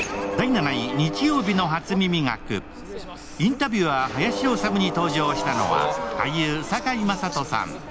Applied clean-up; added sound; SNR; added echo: none; Mechanisms; 9 dB; none.